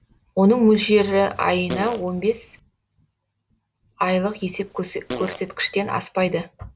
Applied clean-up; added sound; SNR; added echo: none; Fart; 14 dB; none.